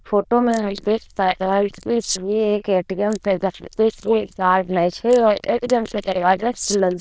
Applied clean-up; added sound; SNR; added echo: neural diffusion model UNIVERSE++.